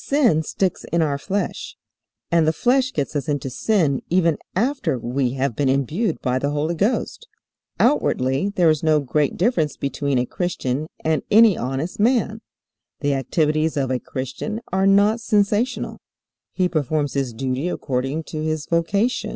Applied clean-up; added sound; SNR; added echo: none; none; none; none.